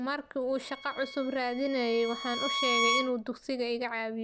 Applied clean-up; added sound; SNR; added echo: none; Bowed string instrument; 3 dB; none.